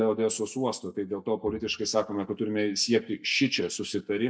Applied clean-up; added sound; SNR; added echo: neural mask model DeepFilterNet 3.